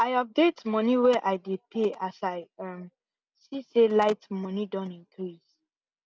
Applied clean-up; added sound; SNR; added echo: none; none; none; none.